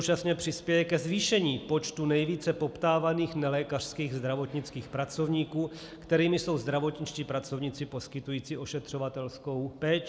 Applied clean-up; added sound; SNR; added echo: none; none; none; none.